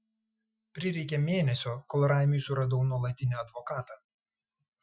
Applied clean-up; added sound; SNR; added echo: classical method Wiener filter.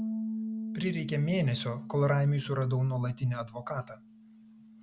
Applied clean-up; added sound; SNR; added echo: none; Bass guitar; 9 dB; none.